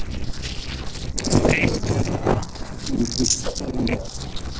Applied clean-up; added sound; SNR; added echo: neural separator model SepFormer DNS4.